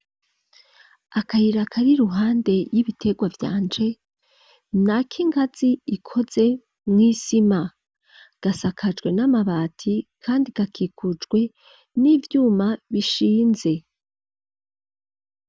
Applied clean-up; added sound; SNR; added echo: none; none; none; none.